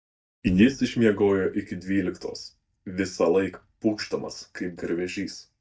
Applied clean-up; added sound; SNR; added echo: neural mask model DeepFilterNet 3.